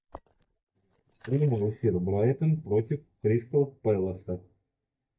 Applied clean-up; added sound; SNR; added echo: neural mask model DeepFilterNet 3.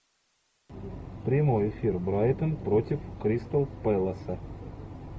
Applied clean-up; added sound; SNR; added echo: none; none; none; none.